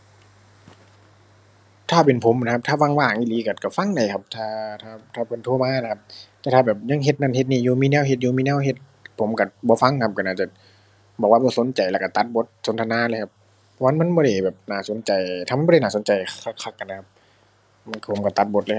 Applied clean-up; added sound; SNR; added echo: none; none; none; none.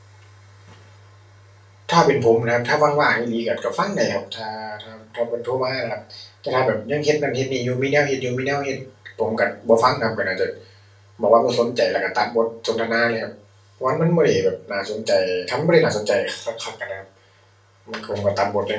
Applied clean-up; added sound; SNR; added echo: none; none; none; reverberation time 0.3 s.